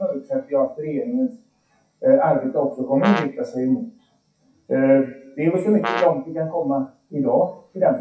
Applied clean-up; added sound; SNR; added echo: classical method WPE with log-MMSE.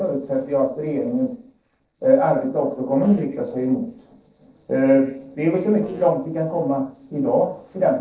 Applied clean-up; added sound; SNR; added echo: neural separator model SepFormer DNS4.